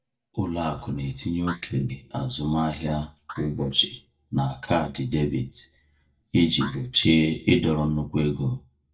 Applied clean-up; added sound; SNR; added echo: neural mask model DeepFilterNet 3.